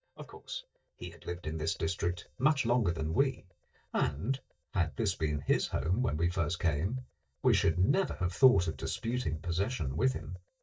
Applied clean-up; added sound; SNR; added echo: neural mask model DeepFilterNet 3.